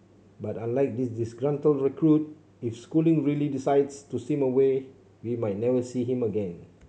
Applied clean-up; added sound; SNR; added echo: none; none; none; none.